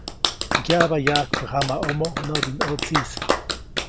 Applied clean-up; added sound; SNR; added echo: none; Clapping; 0 dB; none.